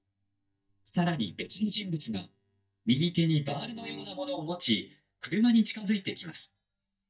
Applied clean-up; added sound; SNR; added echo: neural mask model DeepFilterNet 3.